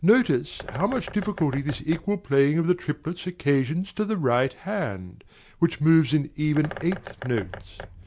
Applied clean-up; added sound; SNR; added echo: none; Bird; 18 dB; none.